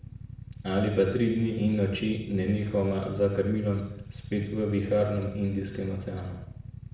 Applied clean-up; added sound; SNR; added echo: none; Idling / Motorcycle; 14 dB; reverberation time 0.7 s.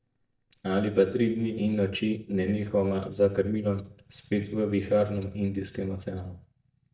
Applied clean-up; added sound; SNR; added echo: neural mask model DeepFilterNet 3.